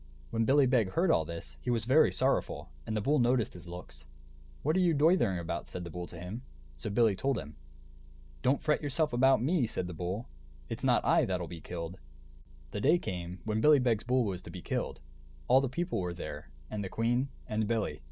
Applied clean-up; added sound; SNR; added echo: none; Motor vehicle (road) / Engine; 16 dB; none.